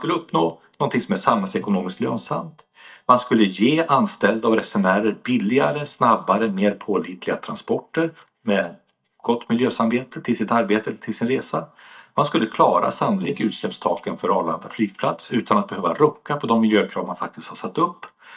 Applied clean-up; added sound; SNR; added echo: neural mask model DeepFilterNet 3.